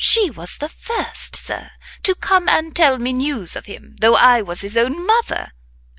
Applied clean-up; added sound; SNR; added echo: none; none; none; none.